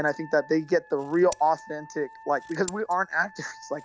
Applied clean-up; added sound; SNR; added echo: none; Wind instrument, woodwind instrument + Scissors; 19 dB; none.